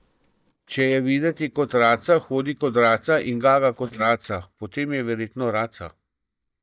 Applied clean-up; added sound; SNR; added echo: neural mask model DeepFilterNet 3.